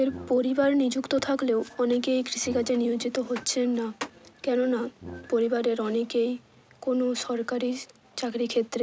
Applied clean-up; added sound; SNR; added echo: none; Brass instrument; 20 dB; none.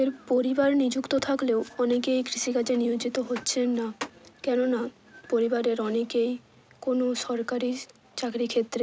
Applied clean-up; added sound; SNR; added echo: none; none; none; none.